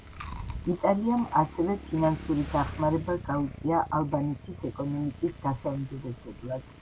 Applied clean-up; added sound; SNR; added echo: none; Chewing, mastication + Motorcycle / Engine; 12 dB; none.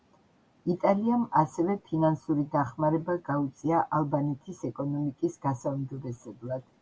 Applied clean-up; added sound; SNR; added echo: none; none; none; none.